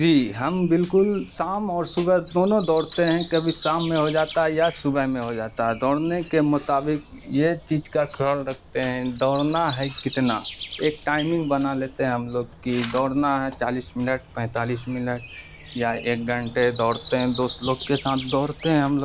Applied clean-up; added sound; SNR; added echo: none; Breathing; 17 dB; none.